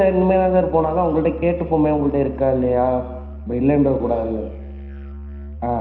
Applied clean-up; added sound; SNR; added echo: none; Musical instrument; 13 dB; reverberation time 0.9 s.